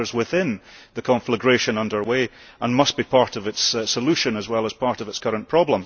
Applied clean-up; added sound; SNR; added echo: none; none; none; none.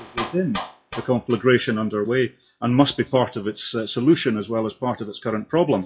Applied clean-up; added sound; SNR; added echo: classical method WPE with log-MMSE.